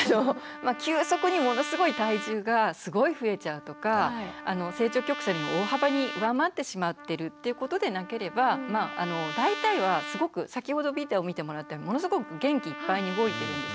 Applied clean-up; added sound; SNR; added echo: none; Trumpet; 11 dB; none.